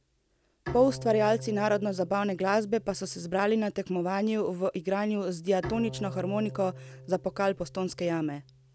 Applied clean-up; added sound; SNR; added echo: none; Bowed string instrument; 15 dB; none.